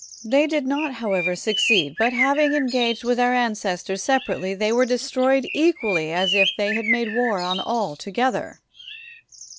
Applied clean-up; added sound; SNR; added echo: none; Bird; 7 dB; none.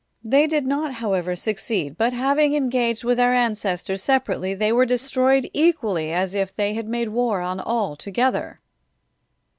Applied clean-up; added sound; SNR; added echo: none; none; none; none.